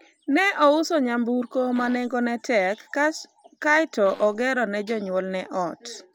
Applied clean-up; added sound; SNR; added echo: none; Fart; 20 dB; none.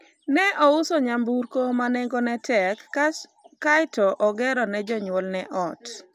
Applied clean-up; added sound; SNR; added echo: none; none; none; none.